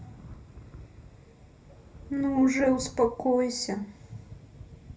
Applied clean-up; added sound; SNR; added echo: none; Thunder / Rain; 17 dB; reverberation time 0.3 s.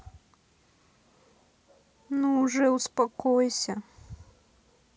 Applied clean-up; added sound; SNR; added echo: none; none; none; none.